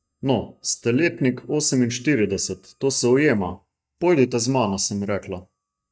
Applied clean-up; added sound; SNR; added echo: neural mask model DeepFilterNet 3.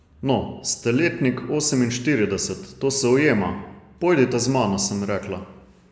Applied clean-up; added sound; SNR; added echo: none; none; none; none.